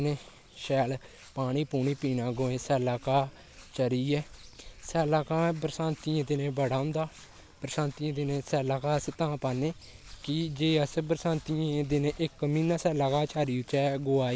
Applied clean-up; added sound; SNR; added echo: none; none; none; none.